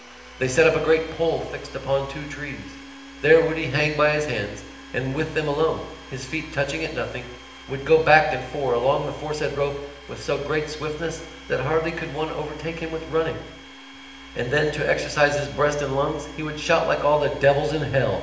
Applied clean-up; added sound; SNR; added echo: none; Domestic sounds, home sounds; 19 dB; reverberation time 0.8 s.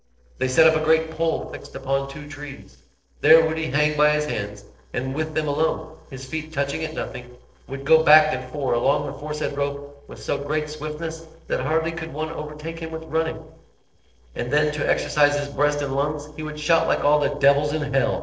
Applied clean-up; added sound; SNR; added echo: neural separator model SepFormer DNS4.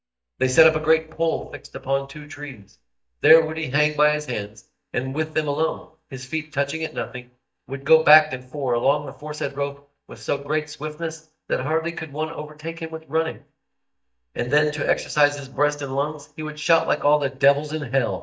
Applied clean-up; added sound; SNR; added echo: neural mask model DeepFilterNet 3.